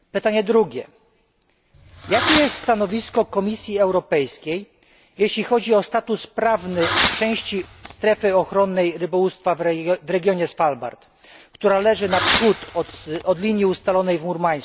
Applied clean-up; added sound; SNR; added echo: none; Fireworks; 6 dB; none.